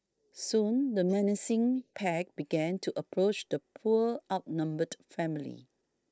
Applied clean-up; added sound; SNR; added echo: neural mask model Resemble Enhance denoiser.